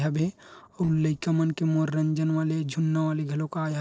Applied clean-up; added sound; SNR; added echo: neural separator model SepFormer DNS4.